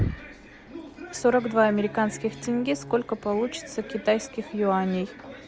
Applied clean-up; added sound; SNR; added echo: none; Bowed string instrument; 19 dB; none.